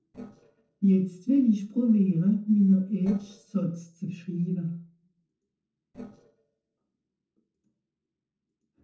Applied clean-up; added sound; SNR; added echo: neural separator model SepFormer DNS4.